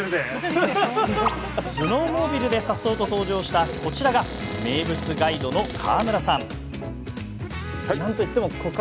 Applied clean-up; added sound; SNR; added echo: none; Cupboard open or close + Finger snapping; 13 dB; none.